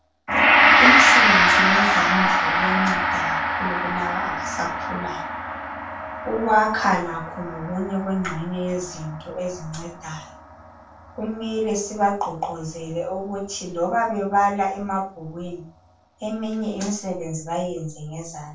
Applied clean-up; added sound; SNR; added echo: none; Gong; -3 dB; reverberation time 0.3 s.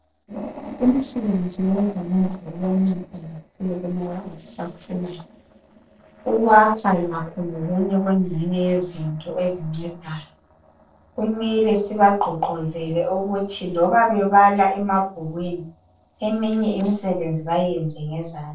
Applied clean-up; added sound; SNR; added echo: neural separator model SepFormer DNS4.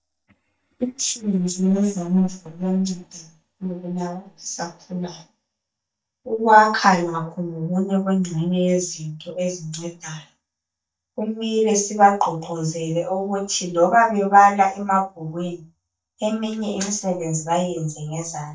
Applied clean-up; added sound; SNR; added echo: neural mask model DeepFilterNet 3.